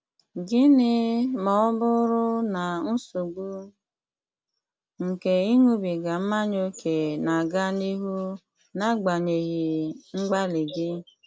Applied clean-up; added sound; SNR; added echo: none; none; none; none.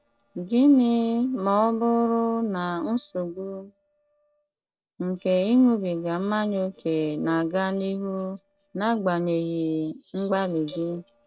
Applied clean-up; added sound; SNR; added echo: neural separator model SepFormer DNS4.